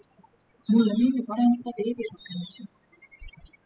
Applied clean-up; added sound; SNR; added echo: classical method spectral subtraction.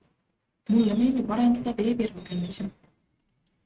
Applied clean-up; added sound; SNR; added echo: neural mask model RNNoise.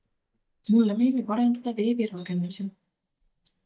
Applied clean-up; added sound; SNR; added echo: neural mask model DeepFilterNet 3.